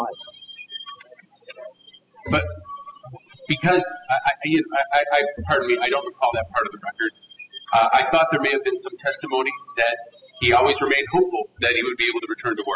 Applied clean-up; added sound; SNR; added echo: classical method spectral subtraction.